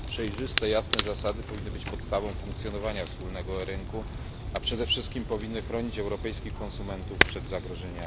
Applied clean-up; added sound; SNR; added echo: none; Crackle; 0 dB; none.